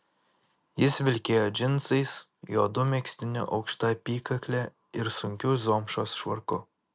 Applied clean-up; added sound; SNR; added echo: none; none; none; none.